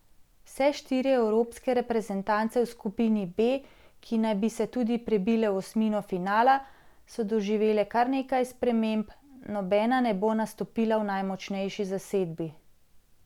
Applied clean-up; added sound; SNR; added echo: none; none; none; none.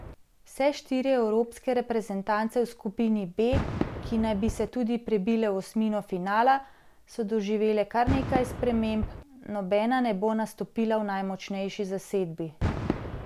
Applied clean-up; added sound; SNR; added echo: none; Fireworks; 10 dB; none.